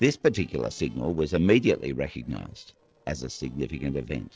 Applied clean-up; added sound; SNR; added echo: neural separator model SepFormer DNS4.